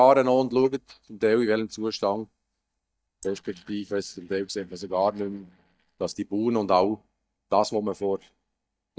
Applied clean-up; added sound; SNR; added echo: neural mask model DeepFilterNet 3.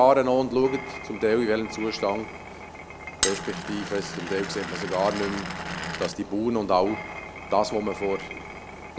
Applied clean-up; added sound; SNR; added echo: none; Glass; 9 dB; none.